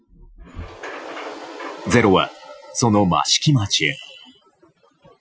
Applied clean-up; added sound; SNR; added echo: classical method Wiener filter.